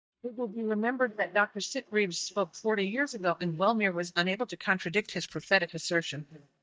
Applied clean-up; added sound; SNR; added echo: neural mask model DeepFilterNet 3.